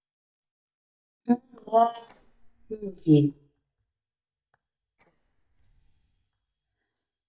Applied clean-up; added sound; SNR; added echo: neural mask model DeepFilterNet 3.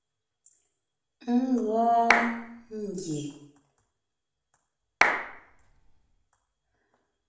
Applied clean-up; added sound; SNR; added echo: none; Clapping; -3 dB; reverberation time 0.6 s.